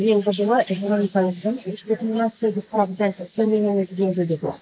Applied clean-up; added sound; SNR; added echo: neural mask model Resemble Enhance denoiser.